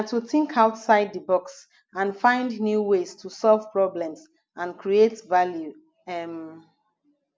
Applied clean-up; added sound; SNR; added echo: none; none; none; none.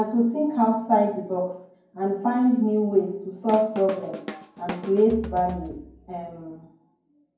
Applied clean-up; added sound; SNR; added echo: none; Drum kit; 14 dB; reverberation time 0.9 s.